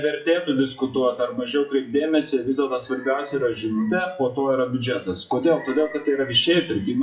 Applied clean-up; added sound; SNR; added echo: classical method WPE with log-MMSE.